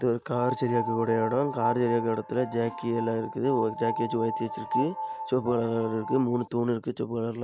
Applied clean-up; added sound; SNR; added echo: none; Piano; 6 dB; none.